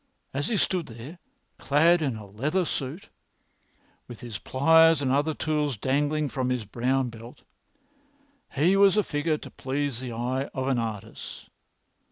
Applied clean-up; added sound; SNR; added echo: none; none; none; none.